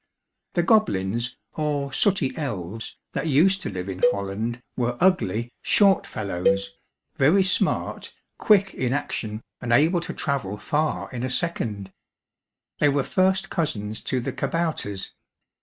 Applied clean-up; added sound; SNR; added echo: neural mask model RNNoise.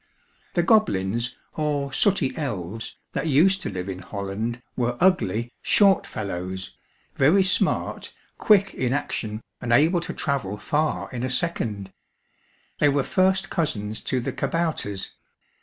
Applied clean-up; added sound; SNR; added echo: none; none; none; none.